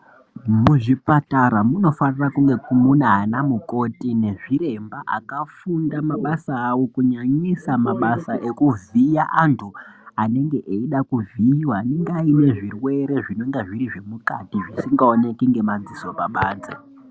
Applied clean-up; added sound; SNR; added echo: none; none; none; none.